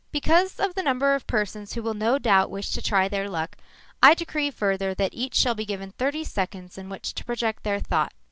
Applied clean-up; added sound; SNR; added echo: none; none; none; none.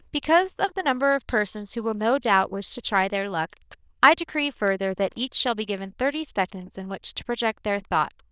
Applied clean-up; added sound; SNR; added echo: neural diffusion model UNIVERSE++.